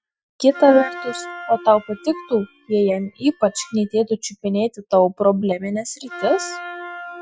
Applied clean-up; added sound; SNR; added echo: classical method Wiener filter.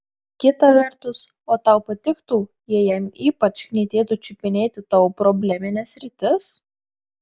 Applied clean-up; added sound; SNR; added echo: none; none; none; none.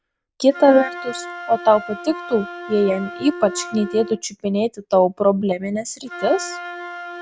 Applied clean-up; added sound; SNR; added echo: none; Wind instrument, woodwind instrument; 13 dB; none.